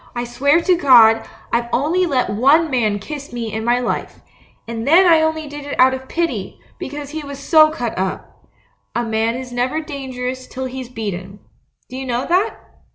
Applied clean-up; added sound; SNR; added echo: none; none; none; none.